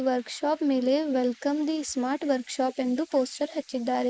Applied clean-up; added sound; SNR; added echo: neural mask model Resemble Enhance denoiser.